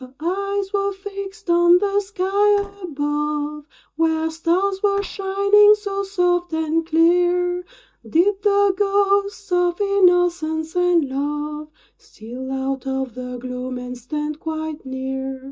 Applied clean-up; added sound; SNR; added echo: neural mask model DeepFilterNet 3.